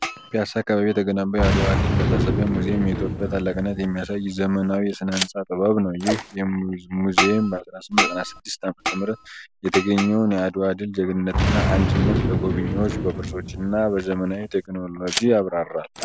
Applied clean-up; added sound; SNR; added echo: none; Boom; 2 dB; none.